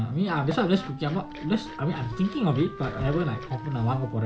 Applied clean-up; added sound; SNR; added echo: none; Liquid + Wind instrument, woodwind instrument; 13 dB; none.